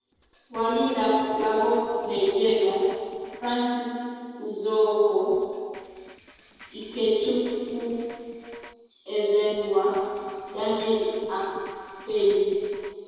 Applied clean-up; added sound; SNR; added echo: neural separator model SepFormer DNS4.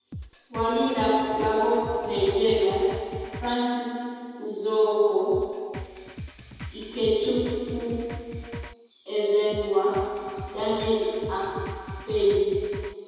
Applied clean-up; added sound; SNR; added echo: none; Drum kit; 12 dB; reverberation time 2.1 s.